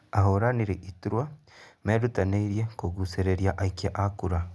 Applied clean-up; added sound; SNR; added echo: none; none; none; none.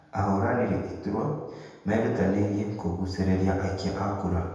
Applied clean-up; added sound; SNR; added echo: none; none; none; reverberation time 1.1 s.